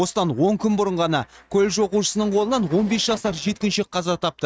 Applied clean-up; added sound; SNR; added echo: neural mask model RNNoise.